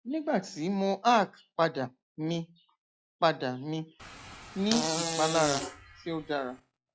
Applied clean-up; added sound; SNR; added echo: classical method log-MMSE.